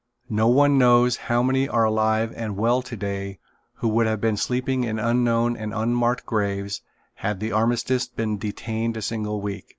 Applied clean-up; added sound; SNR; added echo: none; none; none; none.